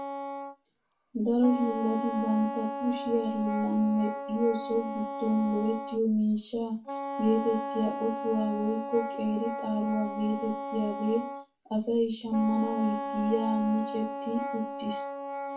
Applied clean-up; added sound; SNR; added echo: none; Wind instrument, woodwind instrument; 6 dB; reverberation time 0.2 s.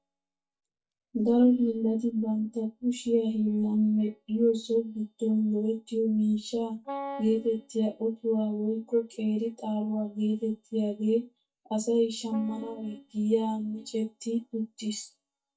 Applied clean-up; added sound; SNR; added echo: neural mask model DeepFilterNet 3.